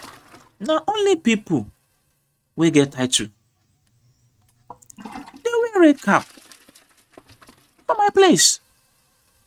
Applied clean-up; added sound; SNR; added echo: neural mask model RNNoise.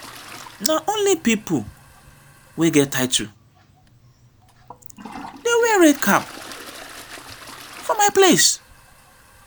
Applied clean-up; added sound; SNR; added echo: none; Toilet flush; 20 dB; none.